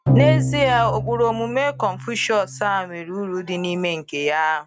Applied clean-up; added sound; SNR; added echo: none; Bowed string instrument; 2 dB; none.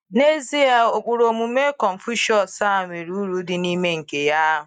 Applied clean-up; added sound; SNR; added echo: neural mask model Resemble Enhance denoiser.